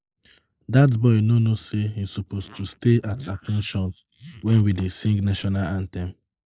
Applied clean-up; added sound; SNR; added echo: neural mask model Resemble Enhance denoiser.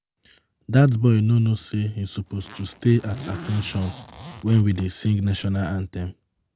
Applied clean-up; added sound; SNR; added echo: none; Zipper (clothing); 18 dB; none.